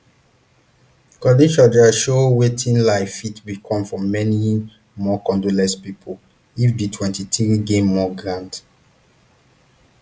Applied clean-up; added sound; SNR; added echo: none; none; none; none.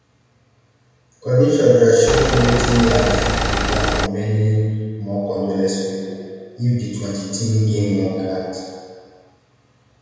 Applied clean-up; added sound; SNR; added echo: none; Engine; 0 dB; reverberation time 1.9 s.